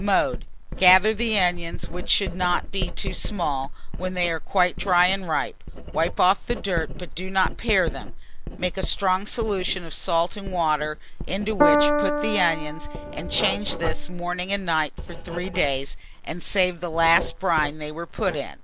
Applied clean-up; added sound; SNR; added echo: none; Piano + Writing; 3 dB; none.